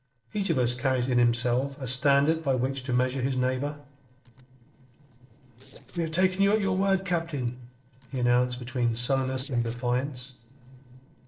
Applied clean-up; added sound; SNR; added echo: neural separator model SepFormer DNS4.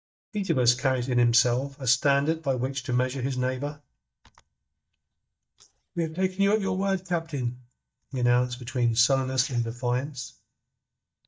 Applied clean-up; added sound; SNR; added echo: neural mask model DeepFilterNet 3.